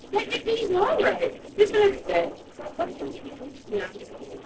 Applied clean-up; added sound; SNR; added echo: neural separator model SepFormer DNS4.